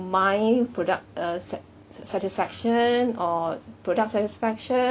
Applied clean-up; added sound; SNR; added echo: none; none; none; none.